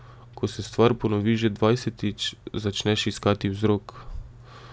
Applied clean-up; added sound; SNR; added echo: none; none; none; none.